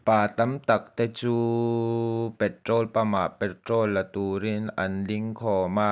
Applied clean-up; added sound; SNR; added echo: none; none; none; none.